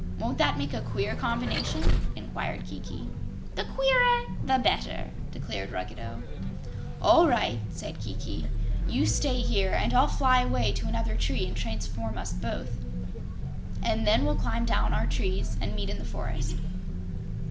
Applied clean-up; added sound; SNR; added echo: none; Vehicle; -2 dB; none.